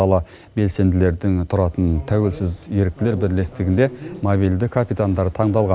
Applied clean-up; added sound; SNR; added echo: none; none; none; none.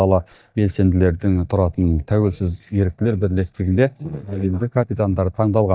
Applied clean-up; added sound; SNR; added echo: neural mask model DeepFilterNet 3.